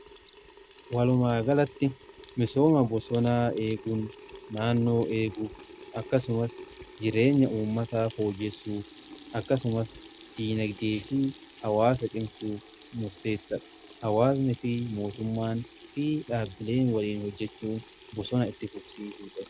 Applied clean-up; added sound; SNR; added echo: none; Sink (filling or washing) / Water tap, faucet; 19 dB; none.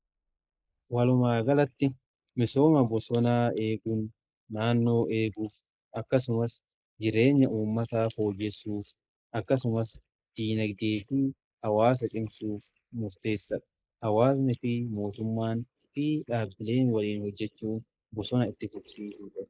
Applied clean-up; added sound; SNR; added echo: neural mask model Resemble Enhance denoiser.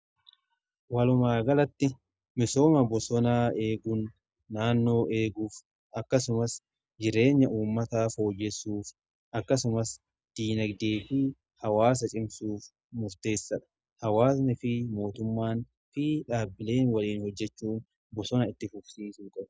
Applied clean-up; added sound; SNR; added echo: none; none; none; none.